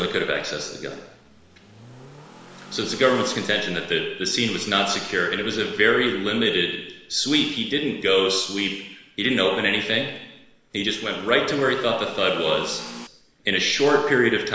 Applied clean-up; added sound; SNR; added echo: none; Accelerating, revving, vroom / Car; 18 dB; reverberation time 1.1 s.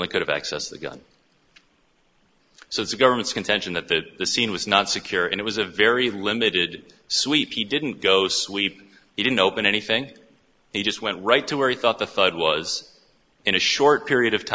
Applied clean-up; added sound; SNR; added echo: none; none; none; none.